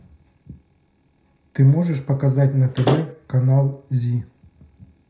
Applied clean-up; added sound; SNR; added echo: none; Slam / Wood; 2 dB; reverberation time 0.5 s.